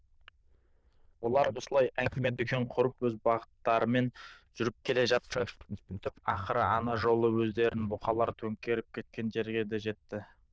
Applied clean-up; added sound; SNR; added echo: neural diffusion model UNIVERSE++.